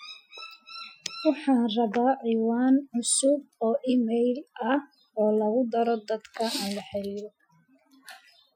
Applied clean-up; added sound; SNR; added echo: classical method Wiener filter.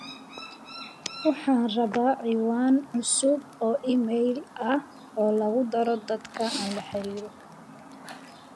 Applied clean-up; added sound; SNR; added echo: none; Chirp, tweet; 16 dB; none.